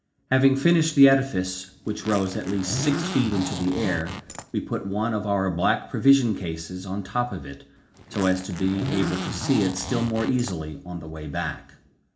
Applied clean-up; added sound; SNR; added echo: none; Zipper (clothing); 9 dB; reverberation time 0.4 s.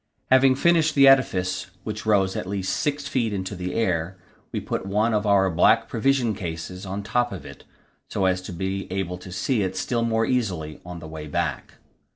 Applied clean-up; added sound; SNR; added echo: none; none; none; none.